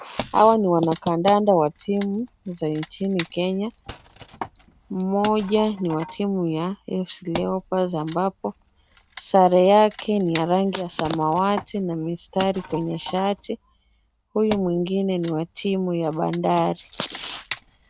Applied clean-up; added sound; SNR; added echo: none; Wood; 15 dB; none.